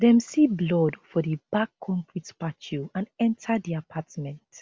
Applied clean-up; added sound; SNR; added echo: none; none; none; none.